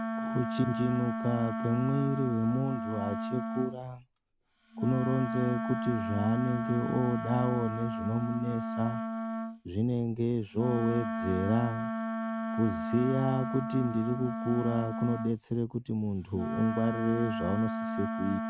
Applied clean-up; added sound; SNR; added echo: none; Wind instrument, woodwind instrument; 3 dB; none.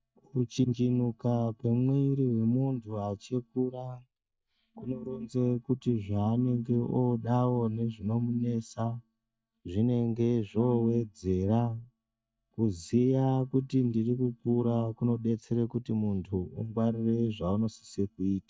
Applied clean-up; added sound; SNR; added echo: neural mask model DeepFilterNet 3.